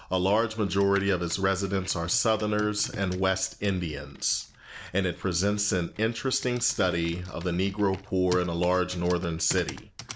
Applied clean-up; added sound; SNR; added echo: none; Computer keyboard; 18 dB; none.